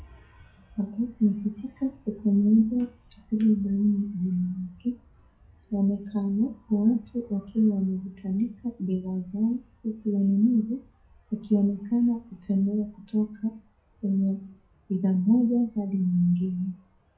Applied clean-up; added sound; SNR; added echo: classical method WPE with log-MMSE.